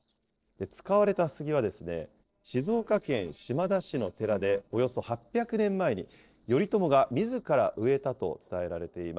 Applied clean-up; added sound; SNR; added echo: neural separator model SepFormer DNS4.